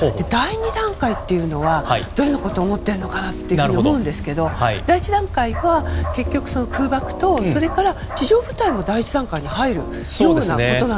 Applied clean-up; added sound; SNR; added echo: none; Bark; 9 dB; none.